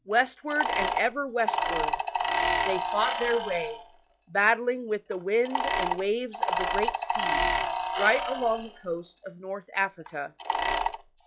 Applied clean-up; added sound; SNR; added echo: classical method log-MMSE.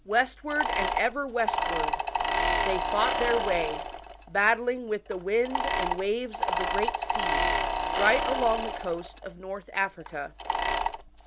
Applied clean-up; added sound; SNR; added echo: none; Mechanisms; 0 dB; none.